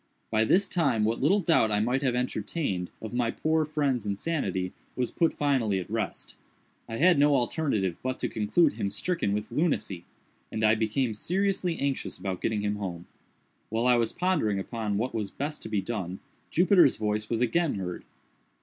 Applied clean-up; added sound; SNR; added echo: none; none; none; none.